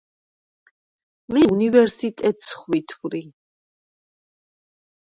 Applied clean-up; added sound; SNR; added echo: none; none; none; none.